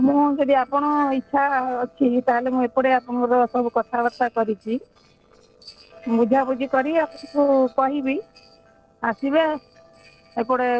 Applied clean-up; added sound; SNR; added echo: neural separator model SepFormer DNS4.